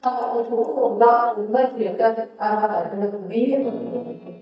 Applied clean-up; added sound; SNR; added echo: neural mask model DeepFilterNet 3.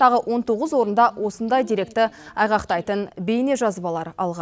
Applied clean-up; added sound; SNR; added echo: none; none; none; none.